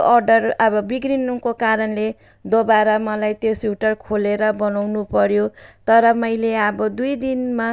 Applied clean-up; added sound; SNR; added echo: none; none; none; none.